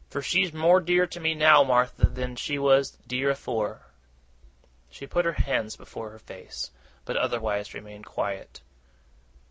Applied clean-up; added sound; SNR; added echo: none; none; none; none.